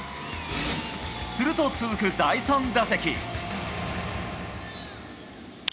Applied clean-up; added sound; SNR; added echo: none; none; none; none.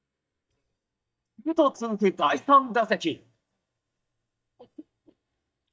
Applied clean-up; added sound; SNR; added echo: neural mask model DeepFilterNet 3.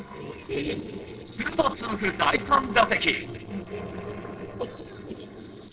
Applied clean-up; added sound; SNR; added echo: neural separator model SepFormer DNS4.